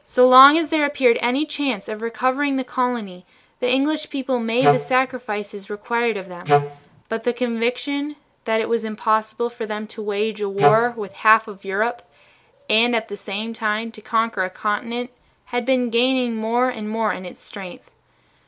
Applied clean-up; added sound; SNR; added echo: none; Wind instrument, woodwind instrument; -1 dB; none.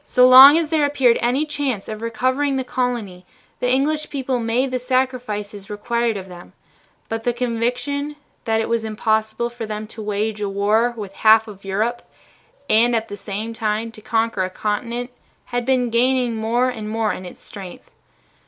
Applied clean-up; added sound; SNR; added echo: none; none; none; none.